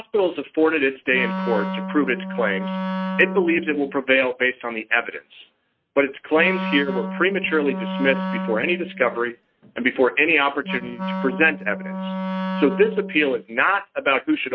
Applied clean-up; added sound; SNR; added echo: neural mask model RNNoise.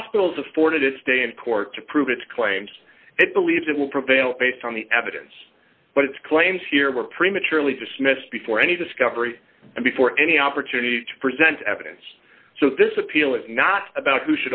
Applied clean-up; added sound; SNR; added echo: none; none; none; none.